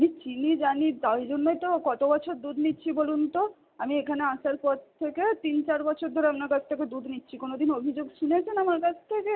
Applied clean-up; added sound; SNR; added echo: none; none; none; none.